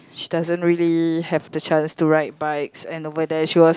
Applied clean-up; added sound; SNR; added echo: none; none; none; none.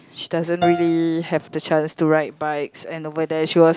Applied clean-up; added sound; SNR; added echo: none; Piano; 12 dB; none.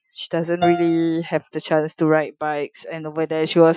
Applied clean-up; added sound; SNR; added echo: classical method Wiener filter.